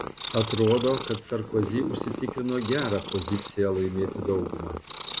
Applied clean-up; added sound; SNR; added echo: none; Purr; 6 dB; none.